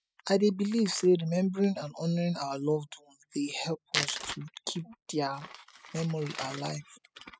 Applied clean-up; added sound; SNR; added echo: classical method spectral subtraction.